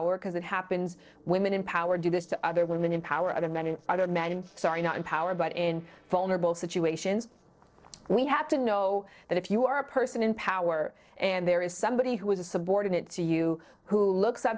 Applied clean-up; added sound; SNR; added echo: neural separator model SepFormer DNS4.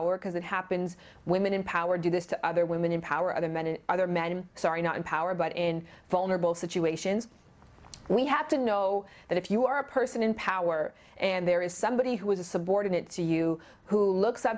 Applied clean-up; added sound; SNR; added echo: none; none; none; none.